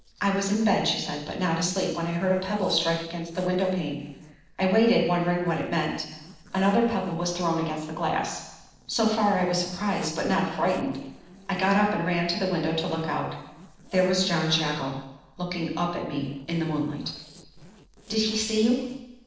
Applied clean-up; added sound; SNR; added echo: neural separator model SepFormer DNS4.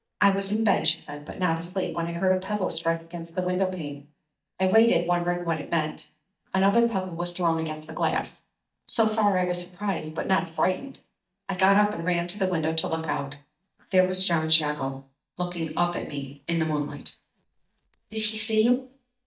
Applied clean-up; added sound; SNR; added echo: neural mask model DeepFilterNet 3.